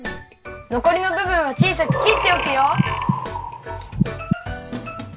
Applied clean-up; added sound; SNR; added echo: none; Breathing; 0 dB; reverberation time 0.2 s.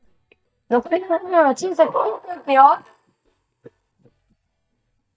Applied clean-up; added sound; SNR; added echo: neural mask model DeepFilterNet 3.